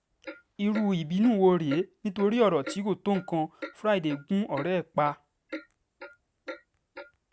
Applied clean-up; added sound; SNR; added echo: none; Clock; 16 dB; none.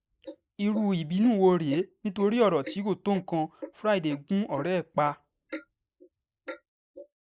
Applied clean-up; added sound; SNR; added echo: neural mask model Resemble Enhance denoiser.